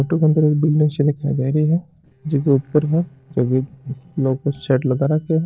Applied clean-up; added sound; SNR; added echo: neural separator model SepFormer DNS4.